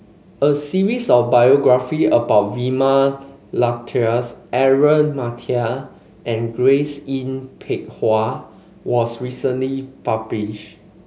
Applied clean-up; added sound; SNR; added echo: none; none; none; none.